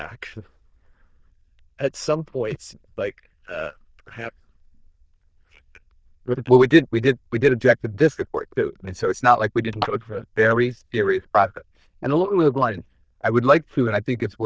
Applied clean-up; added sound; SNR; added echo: neural diffusion model UNIVERSE++.